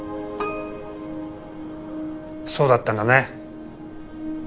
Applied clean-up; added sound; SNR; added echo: none; Keyboard (musical); 15 dB; none.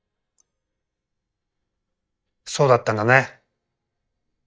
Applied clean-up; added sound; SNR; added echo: neural mask model DeepFilterNet 3.